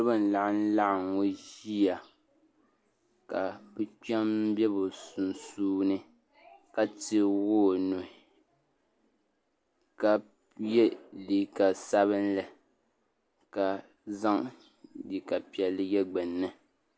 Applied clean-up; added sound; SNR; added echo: none; none; none; none.